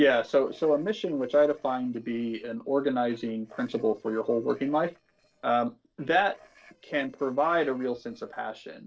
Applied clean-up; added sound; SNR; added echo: neural separator model SepFormer DNS4.